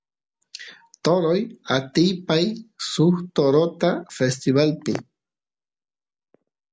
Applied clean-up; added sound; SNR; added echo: none; none; none; none.